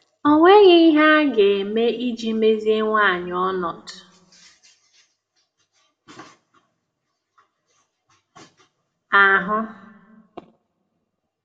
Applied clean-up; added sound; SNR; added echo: none; none; none; reverberation time 0.6 s.